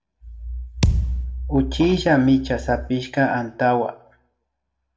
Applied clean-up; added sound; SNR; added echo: none; Thump, thud; 3 dB; reverberation time 0.6 s.